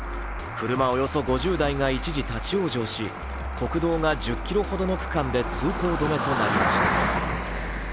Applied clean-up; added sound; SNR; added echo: none; Cricket; 4 dB; none.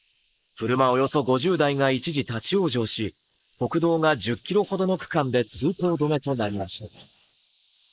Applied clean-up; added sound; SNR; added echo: neural mask model Resemble Enhance denoiser.